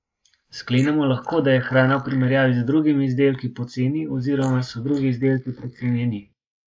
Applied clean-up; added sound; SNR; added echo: neural mask model Resemble Enhance denoiser.